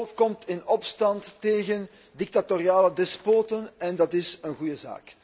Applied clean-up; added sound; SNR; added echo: none; none; none; none.